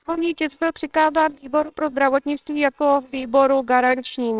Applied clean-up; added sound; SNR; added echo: neural separator model SepFormer WHAMR!.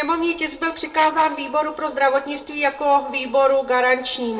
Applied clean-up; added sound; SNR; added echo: neural separator model SepFormer DNS4.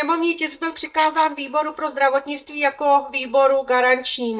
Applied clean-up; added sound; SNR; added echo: neural mask model DeepFilterNet 3.